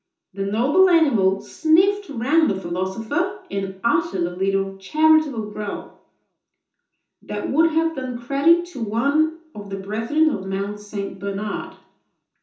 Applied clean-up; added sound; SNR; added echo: none; none; none; reverberation time 0.6 s.